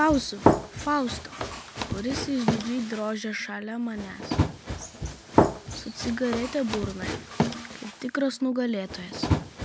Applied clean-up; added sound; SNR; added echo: none; Run; -1 dB; none.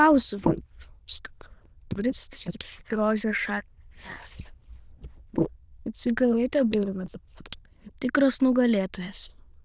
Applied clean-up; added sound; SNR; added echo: neural diffusion model UNIVERSE++.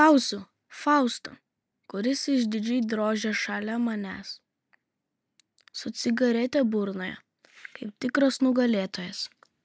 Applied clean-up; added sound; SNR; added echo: none; none; none; none.